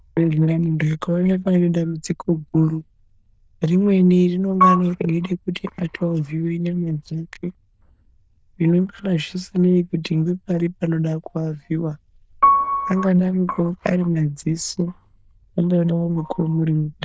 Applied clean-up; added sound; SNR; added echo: neural diffusion model UNIVERSE++.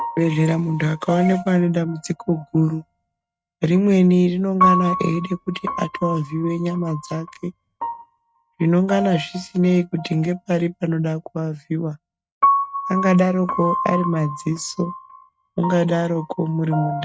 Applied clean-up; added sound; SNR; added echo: neural mask model RNNoise.